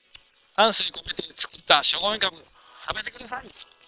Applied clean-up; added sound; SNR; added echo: neural separator model SepFormer WHAM!.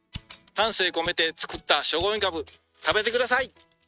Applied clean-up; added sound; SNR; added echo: neural mask model RNNoise.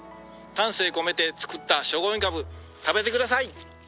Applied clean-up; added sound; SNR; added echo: none; none; none; none.